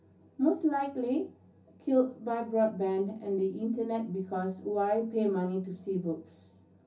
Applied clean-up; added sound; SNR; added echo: none; none; none; reverberation time 0.3 s.